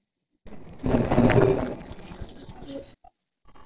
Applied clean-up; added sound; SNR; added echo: neural separator model SepFormer DNS4.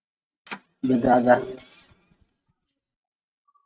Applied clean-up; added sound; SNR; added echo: neural mask model RNNoise.